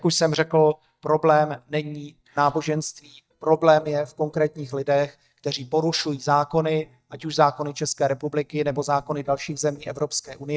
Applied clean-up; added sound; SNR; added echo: neural mask model DeepFilterNet 3.